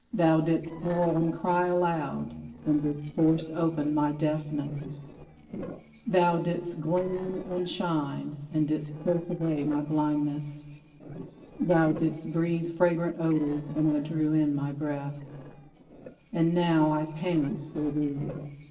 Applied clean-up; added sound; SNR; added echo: neural separator model SepFormer DNS4.